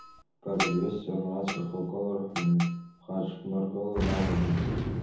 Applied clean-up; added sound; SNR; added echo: none; Boom; 4 dB; reverberation time 0.7 s.